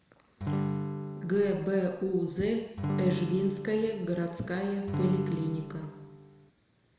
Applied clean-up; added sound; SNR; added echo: none; Acoustic guitar / Strum; 3 dB; reverberation time 1.0 s.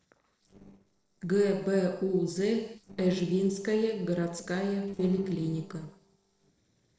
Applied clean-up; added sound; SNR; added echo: neural separator model SepFormer DNS4.